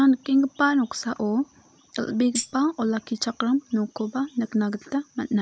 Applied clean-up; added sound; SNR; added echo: none; Tambourine; 10 dB; none.